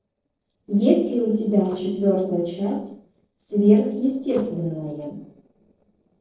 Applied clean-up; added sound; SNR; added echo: neural separator model SepFormer DNS4.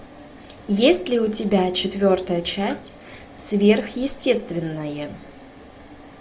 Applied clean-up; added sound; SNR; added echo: none; none; none; none.